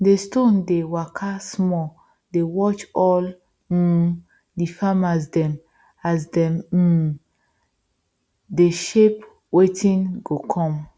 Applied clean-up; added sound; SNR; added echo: none; none; none; none.